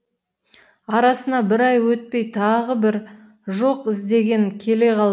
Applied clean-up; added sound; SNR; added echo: none; none; none; none.